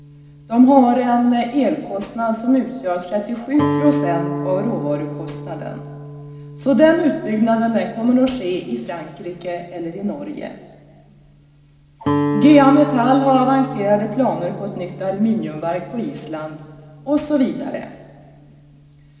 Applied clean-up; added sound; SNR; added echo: none; Guitar; 9 dB; reverberation time 2.6 s.